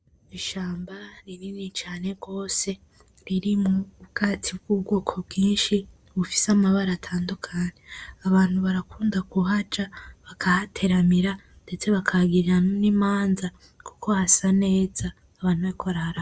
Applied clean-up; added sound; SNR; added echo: none; none; none; none.